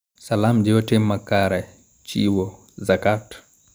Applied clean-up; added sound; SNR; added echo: none; none; none; none.